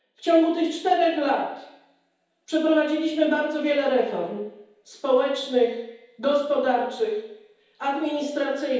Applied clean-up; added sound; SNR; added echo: none; none; none; reverberation time 2.2 s.